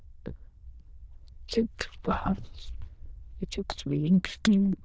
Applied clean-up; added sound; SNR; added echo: neural diffusion model UNIVERSE++.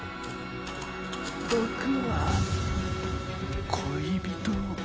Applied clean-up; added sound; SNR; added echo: none; Wind instrument, woodwind instrument; 14 dB; none.